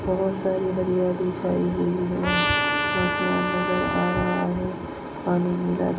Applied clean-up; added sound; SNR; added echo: none; Trumpet; 2 dB; reverberation time 1.4 s.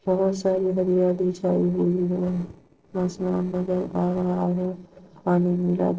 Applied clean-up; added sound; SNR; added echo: neural separator model SepFormer DNS4.